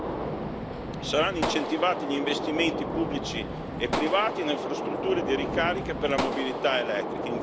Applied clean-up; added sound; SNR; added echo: none; Gunshot, gunfire; 2 dB; none.